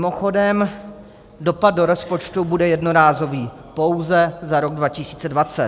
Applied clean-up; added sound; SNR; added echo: none; none; none; none.